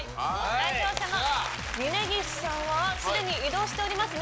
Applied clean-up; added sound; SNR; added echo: none; none; none; none.